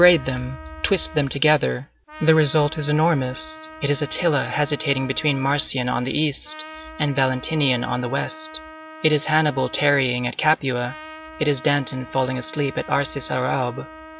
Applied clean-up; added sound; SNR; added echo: none; Trumpet; 18 dB; none.